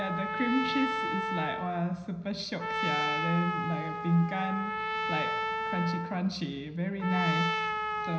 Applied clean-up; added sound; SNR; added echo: none; Trumpet; 1 dB; reverberation time 0.9 s.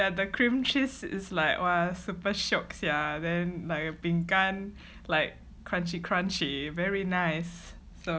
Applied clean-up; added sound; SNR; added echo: none; none; none; none.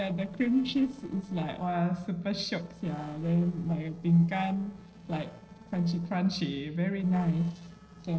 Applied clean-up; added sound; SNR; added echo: neural separator model SepFormer DNS4.